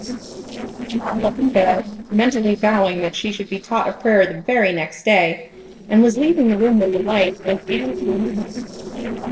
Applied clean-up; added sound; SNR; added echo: neural separator model SepFormer DNS4.